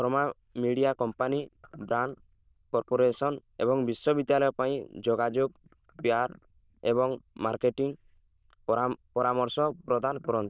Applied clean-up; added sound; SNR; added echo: neural diffusion model UNIVERSE++.